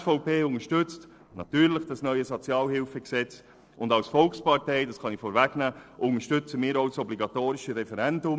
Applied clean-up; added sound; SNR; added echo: neural separator model SepFormer DNS4.